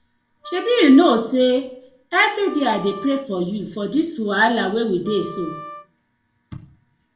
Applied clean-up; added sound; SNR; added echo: none; Wind instrument, woodwind instrument; 18 dB; reverberation time 0.4 s.